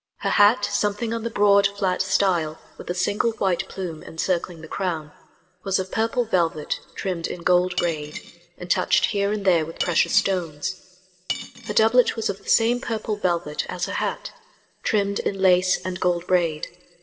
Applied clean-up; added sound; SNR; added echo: none; Cutlery, silverware / Dishes, pots, and pans; 10 dB; reverberation time 1.3 s.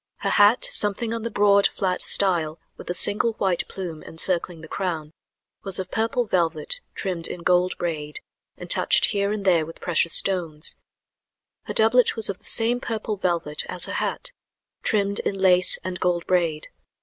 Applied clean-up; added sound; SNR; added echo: none; none; none; none.